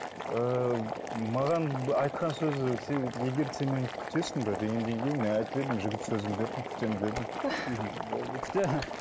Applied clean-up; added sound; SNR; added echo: none; Boiling; 6 dB; none.